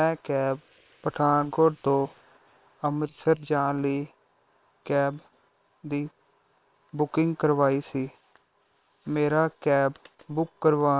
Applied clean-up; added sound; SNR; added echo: neural separator model SepFormer WHAM!.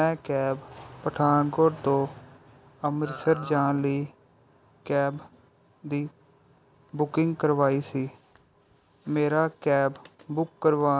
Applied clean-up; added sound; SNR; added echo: none; Burping, eructation; 13 dB; none.